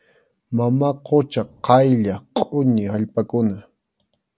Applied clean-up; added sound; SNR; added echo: none; none; none; none.